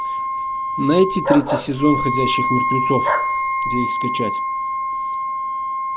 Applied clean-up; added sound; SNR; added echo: none; Bark + Wind instrument, woodwind instrument; -1 dB; none.